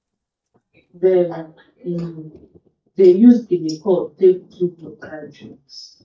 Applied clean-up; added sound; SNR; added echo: neural mask model DeepFilterNet 3.